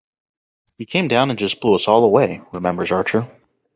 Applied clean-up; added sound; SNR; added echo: neural mask model DeepFilterNet 3.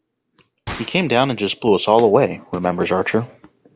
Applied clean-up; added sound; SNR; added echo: none; Gunshot, gunfire; 20 dB; none.